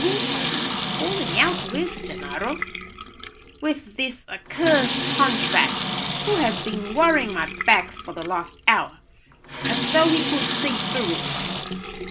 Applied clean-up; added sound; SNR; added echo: none; Sink (filling or washing) / Water tap, faucet; 3 dB; none.